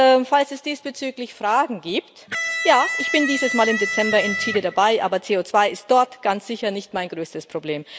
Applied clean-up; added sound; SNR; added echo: none; Electric guitar; 5 dB; none.